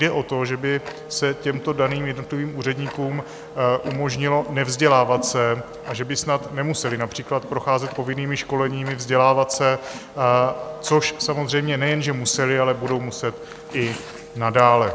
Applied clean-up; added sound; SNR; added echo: none; Tick-tock + Wind instrument, woodwind instrument; 16 dB; none.